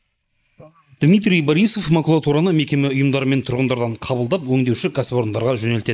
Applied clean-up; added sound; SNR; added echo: neural mask model Resemble Enhance denoiser.